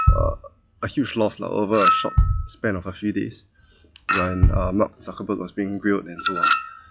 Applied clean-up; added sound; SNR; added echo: classical method log-MMSE.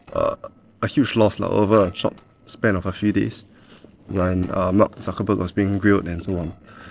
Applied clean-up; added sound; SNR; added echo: neural separator model SepFormer DNS4.